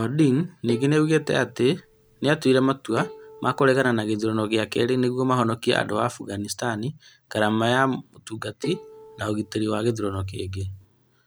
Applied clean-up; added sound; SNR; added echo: none; Bowed string instrument; 17 dB; none.